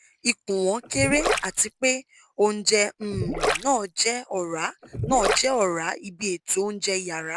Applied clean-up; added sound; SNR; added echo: none; Gurgling; 3 dB; none.